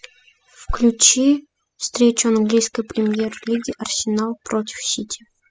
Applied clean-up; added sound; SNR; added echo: classical method spectral subtraction.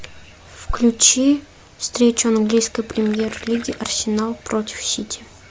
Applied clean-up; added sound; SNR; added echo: none; Gurgling; 20 dB; none.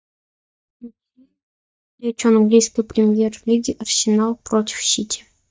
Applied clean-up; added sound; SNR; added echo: neural mask model DeepFilterNet 3.